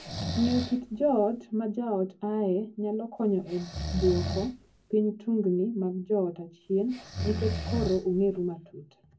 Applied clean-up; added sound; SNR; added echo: none; Breathing; 9 dB; reverberation time 0.3 s.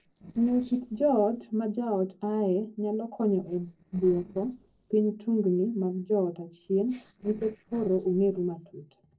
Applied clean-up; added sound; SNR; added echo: neural separator model SepFormer DNS4.